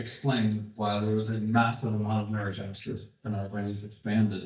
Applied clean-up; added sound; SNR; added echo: neural mask model DeepFilterNet 3.